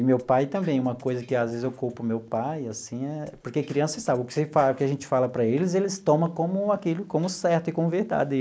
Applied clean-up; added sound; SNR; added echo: neural mask model Resemble Enhance denoiser.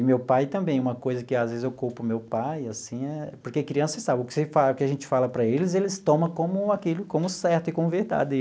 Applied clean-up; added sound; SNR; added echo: none; none; none; none.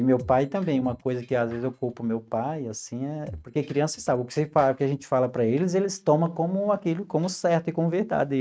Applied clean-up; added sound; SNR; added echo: neural mask model RNNoise.